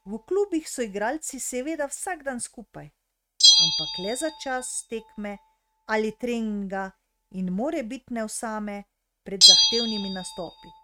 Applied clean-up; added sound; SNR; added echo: neural mask model RNNoise.